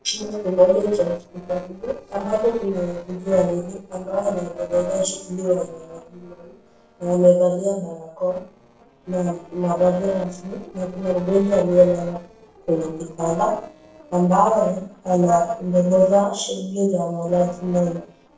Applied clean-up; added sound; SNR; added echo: neural separator model SepFormer DNS4.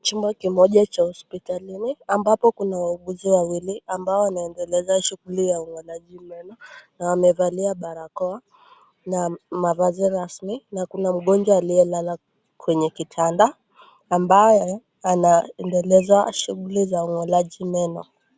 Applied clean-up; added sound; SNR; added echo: none; none; none; none.